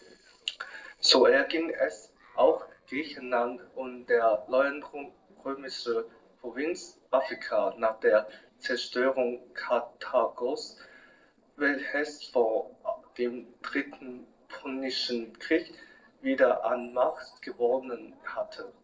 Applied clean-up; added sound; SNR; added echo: neural separator model SepFormer DNS4.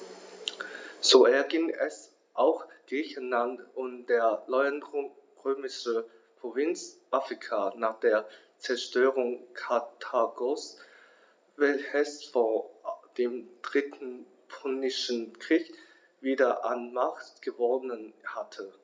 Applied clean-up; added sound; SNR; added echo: none; none; none; none.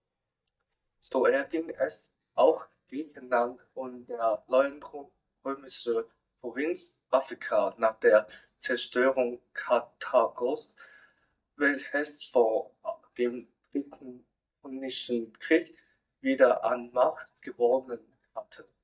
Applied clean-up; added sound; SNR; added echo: neural mask model DeepFilterNet 3.